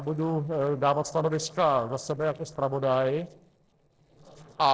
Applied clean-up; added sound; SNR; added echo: neural separator model SepFormer DNS4.